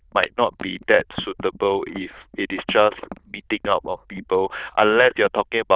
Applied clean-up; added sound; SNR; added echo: neural diffusion model UNIVERSE++.